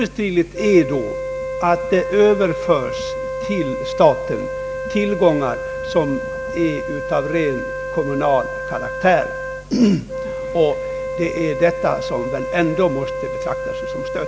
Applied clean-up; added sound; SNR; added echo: none; Wind instrument, woodwind instrument; 6 dB; none.